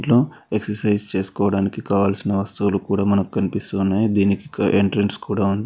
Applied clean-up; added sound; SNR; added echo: none; none; none; none.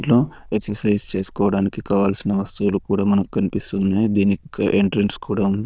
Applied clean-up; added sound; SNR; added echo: neural diffusion model UNIVERSE++.